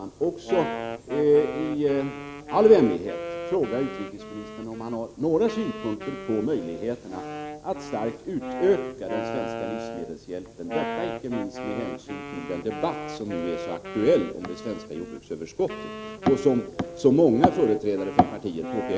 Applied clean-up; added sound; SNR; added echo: none; Wind instrument, woodwind instrument; 10 dB; none.